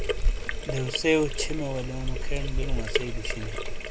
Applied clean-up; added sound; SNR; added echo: none; Sink (filling or washing) + Rain; -4 dB; none.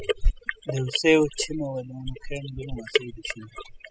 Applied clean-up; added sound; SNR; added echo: classical method spectral subtraction.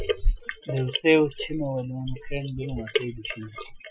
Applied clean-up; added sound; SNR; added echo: classical method Wiener filter.